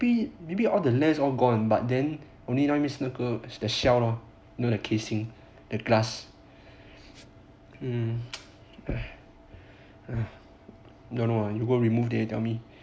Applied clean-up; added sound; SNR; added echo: none; none; none; none.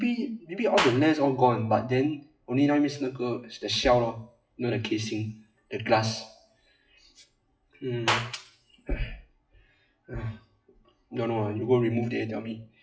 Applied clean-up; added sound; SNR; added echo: classical method WPE with log-MMSE.